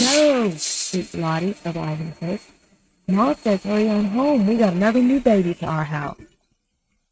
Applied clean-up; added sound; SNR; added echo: neural mask model RNNoise.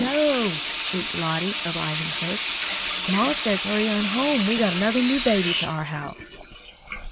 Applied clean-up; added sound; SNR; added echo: none; Sink (filling or washing) / Water tap, faucet; -4 dB; none.